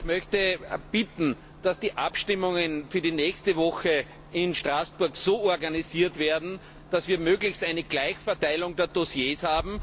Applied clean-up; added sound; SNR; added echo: none; Clock; 20 dB; none.